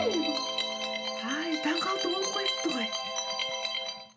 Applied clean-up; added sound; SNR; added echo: none; Guitar; 17 dB; none.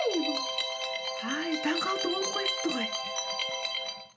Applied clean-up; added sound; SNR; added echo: none; none; none; none.